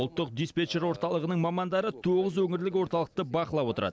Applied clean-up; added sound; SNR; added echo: none; none; none; none.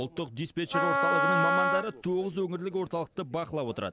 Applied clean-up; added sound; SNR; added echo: none; Wind instrument, woodwind instrument; -4 dB; none.